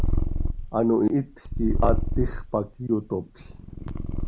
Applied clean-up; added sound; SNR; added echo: none; Purr; -1 dB; none.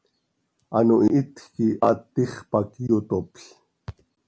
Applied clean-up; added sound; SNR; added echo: none; none; none; none.